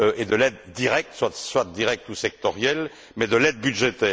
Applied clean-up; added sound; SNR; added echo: none; none; none; none.